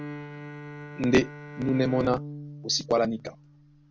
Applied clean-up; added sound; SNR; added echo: none; Bowed string instrument; 12 dB; none.